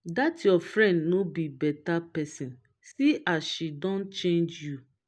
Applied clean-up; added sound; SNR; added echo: none; none; none; none.